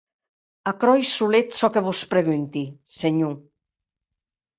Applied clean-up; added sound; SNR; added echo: neural mask model DeepFilterNet 3.